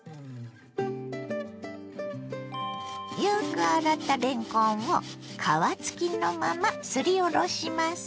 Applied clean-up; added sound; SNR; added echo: none; none; none; none.